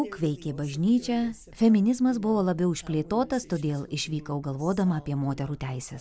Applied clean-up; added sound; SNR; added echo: none; none; none; none.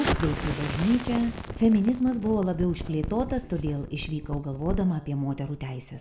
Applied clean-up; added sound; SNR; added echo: none; Explosion; 7 dB; reverberation time 1.0 s.